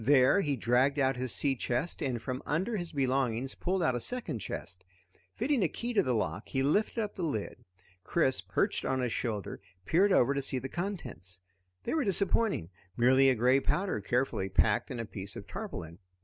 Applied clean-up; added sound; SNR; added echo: none; none; none; none.